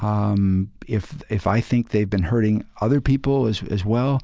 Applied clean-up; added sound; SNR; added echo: none; none; none; none.